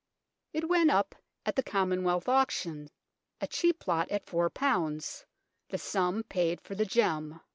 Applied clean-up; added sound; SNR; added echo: none; none; none; none.